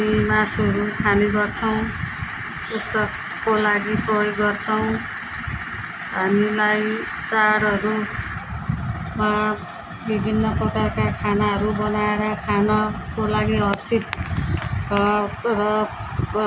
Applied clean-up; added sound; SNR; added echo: none; none; none; none.